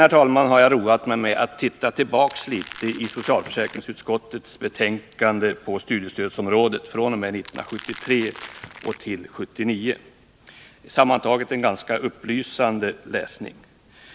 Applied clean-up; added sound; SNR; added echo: none; Crackle; 16 dB; none.